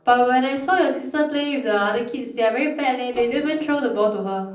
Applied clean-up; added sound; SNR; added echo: neural separator model SepFormer DNS4.